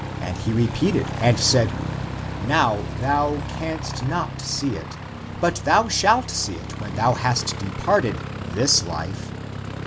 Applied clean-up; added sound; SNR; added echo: none; Aircraft; 7 dB; none.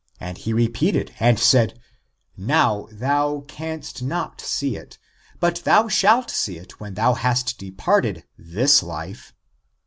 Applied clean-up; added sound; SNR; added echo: none; none; none; none.